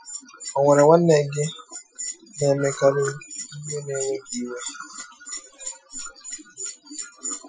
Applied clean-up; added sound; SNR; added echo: classical method Wiener filter.